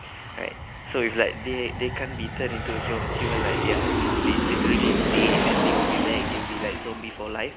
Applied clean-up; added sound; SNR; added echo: none; Aircraft; -4 dB; none.